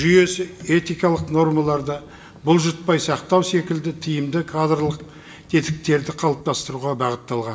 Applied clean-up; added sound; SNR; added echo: none; none; none; reverberation time 0.5 s.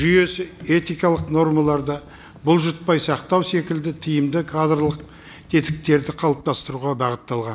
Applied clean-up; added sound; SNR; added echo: none; none; none; none.